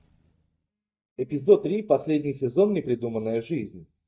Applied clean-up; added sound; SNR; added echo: neural mask model DeepFilterNet 3.